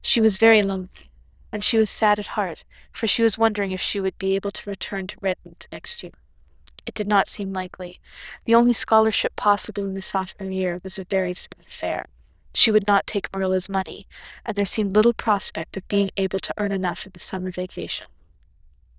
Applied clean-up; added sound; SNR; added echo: neural diffusion model UNIVERSE++.